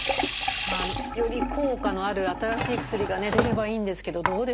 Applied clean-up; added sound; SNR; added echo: none; Sink (filling or washing) / Water tap, faucet; 0 dB; none.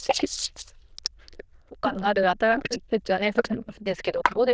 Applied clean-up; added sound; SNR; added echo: neural diffusion model UNIVERSE++.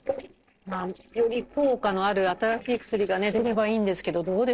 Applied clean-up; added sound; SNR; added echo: neural separator model SepFormer DNS4.